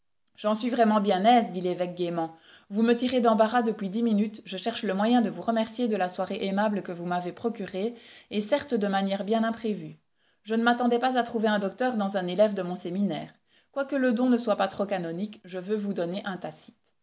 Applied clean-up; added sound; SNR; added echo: none; none; none; none.